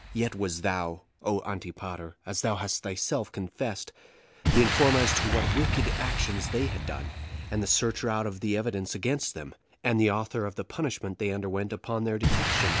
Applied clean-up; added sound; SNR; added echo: none; Boom; 3 dB; none.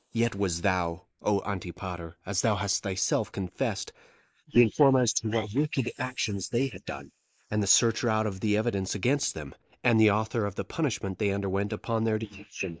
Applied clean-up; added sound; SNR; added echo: neural mask model Resemble Enhance denoiser.